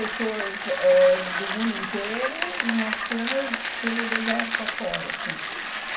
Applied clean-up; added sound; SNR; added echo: none; Bicycle; 2 dB; reverberation time 0.3 s.